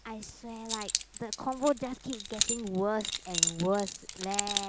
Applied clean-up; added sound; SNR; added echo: none; Keys jangling; 1 dB; none.